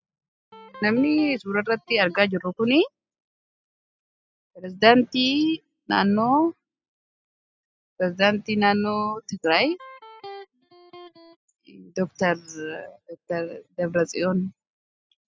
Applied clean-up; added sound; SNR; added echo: classical method spectral subtraction.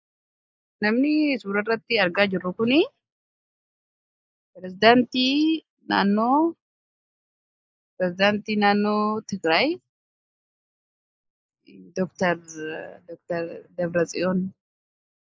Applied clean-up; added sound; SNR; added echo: neural mask model Resemble Enhance denoiser.